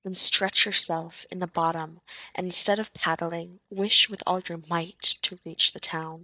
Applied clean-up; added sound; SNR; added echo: neural mask model DeepFilterNet 3.